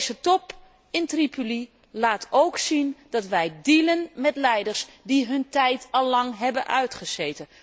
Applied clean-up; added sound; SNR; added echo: none; none; none; none.